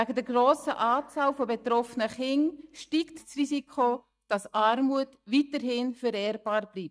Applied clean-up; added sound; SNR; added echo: neural mask model DeepFilterNet 3.